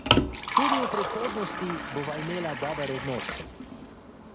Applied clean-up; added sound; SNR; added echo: none; Liquid; -4 dB; none.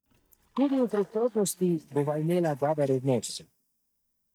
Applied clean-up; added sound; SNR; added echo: neural mask model DeepFilterNet 3.